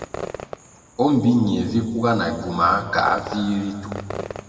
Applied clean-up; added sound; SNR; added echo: none; Fireworks; 14 dB; reverberation time 1.9 s.